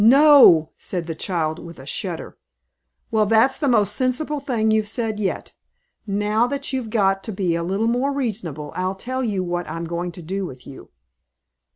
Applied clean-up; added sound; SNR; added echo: none; none; none; none.